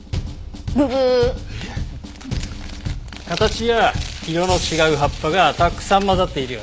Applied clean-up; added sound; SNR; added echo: none; none; none; none.